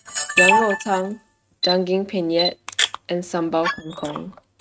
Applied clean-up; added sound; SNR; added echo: neural mask model RNNoise.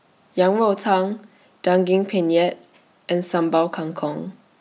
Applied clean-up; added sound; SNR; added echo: none; none; none; none.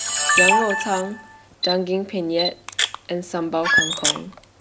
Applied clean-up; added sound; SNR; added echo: none; Camera + Squeak; -3 dB; none.